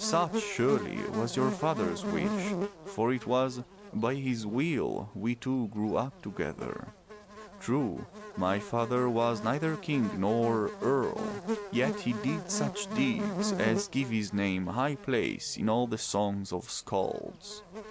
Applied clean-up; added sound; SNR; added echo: none; Buzz; 7 dB; none.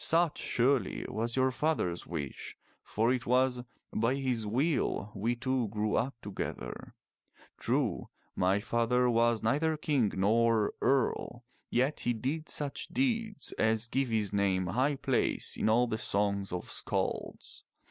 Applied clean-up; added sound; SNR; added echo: none; none; none; none.